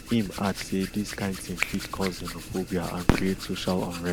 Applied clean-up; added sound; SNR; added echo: none; Hands + Fireworks; 3 dB; none.